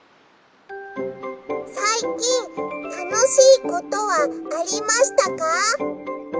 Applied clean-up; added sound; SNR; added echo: none; none; none; none.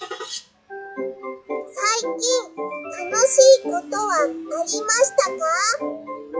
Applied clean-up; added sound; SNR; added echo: classical method log-MMSE.